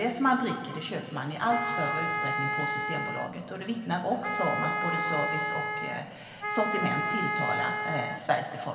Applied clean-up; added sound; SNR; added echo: none; Wind instrument, woodwind instrument; 0 dB; reverberation time 2.3 s.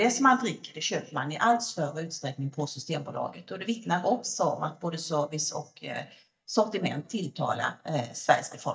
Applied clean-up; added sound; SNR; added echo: neural mask model DeepFilterNet 3.